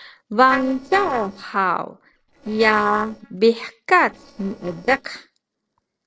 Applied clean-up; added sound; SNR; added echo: neural separator model SepFormer DNS4.